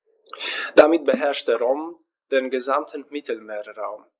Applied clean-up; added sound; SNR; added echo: neural mask model Resemble Enhance denoiser.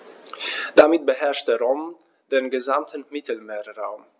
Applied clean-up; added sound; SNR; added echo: none; none; none; none.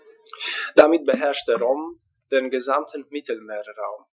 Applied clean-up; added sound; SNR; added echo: classical method Wiener filter.